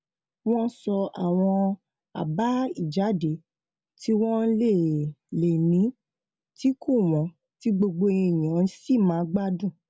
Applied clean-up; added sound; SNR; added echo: none; none; none; none.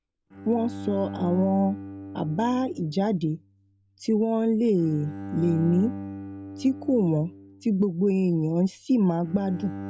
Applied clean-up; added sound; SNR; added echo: none; Bowed string instrument; 13 dB; none.